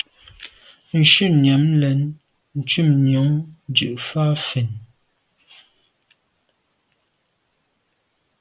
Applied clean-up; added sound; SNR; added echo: none; none; none; none.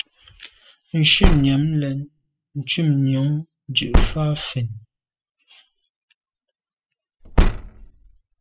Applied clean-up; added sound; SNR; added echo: classical method spectral subtraction.